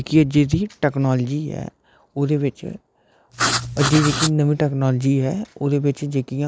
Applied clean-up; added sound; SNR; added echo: none; Writing; 2 dB; none.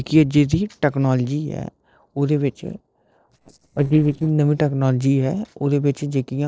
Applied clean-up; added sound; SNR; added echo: neural separator model SepFormer DNS4.